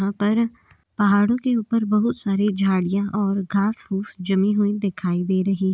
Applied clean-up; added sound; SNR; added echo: none; none; none; none.